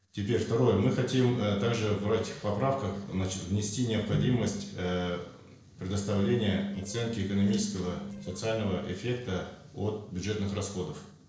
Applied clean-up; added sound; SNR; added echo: neural separator model SepFormer DNS4.